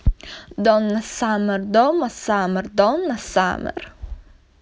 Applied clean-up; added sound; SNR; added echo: none; none; none; none.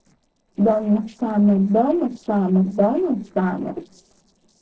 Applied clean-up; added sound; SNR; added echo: neural separator model SepFormer DNS4.